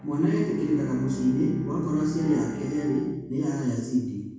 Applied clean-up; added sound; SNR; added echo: none; Bowed string instrument; 11 dB; reverberation time 1.1 s.